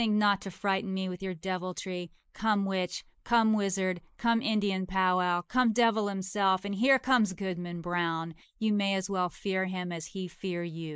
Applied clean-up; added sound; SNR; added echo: neural mask model Resemble Enhance denoiser.